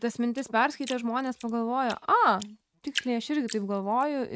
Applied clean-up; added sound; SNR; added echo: neural mask model RNNoise.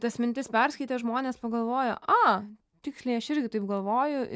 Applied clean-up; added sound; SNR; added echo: none; none; none; none.